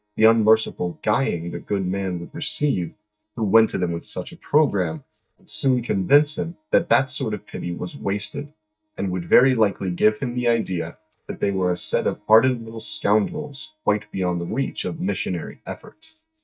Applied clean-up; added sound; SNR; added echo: neural mask model DeepFilterNet 3.